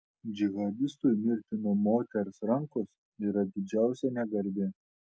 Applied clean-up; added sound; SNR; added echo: none; none; none; none.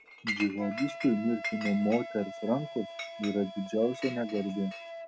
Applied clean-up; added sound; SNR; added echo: none; Chink, clink + Wind instrument, woodwind instrument; 9 dB; none.